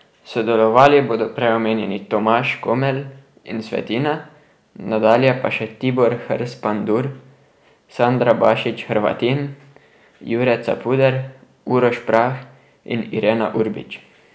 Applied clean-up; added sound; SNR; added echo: none; none; none; none.